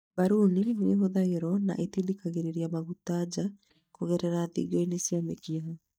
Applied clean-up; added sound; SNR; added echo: neural mask model DeepFilterNet 3.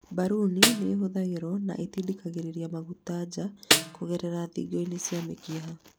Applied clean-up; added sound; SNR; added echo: none; Snare drum; -3 dB; none.